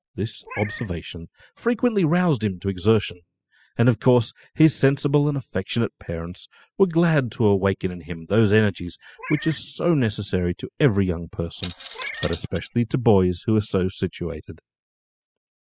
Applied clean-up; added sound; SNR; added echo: classical method spectral subtraction.